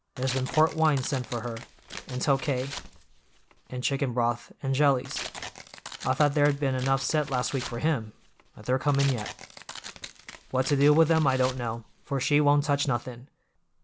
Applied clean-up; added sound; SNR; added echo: none; Tearing; 14 dB; none.